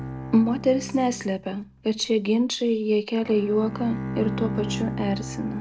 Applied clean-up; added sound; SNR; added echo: none; Bowed string instrument; 9 dB; none.